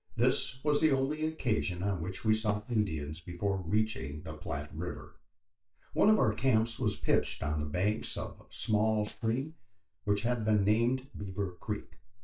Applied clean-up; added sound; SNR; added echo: neural mask model DeepFilterNet 3.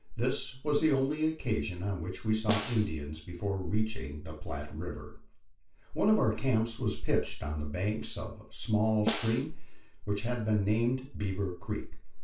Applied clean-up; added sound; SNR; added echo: none; Snare drum; 7 dB; reverberation time 0.3 s.